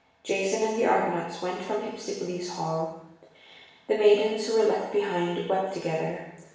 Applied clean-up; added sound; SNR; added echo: none; none; none; reverberation time 0.9 s.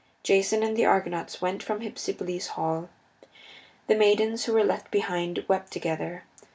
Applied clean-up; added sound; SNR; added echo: none; none; none; none.